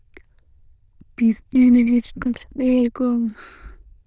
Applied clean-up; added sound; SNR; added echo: neural diffusion model UNIVERSE++.